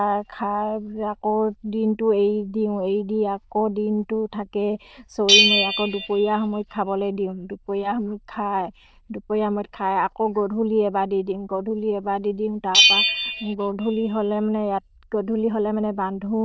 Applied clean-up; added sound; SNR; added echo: neural diffusion model UNIVERSE++.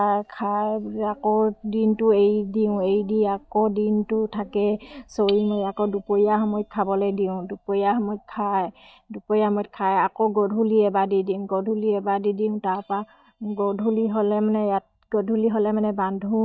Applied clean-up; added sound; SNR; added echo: neural mask model DeepFilterNet 3.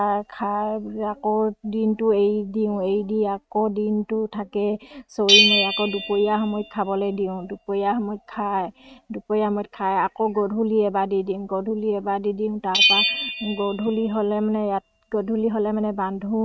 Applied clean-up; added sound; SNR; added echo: neural mask model RNNoise.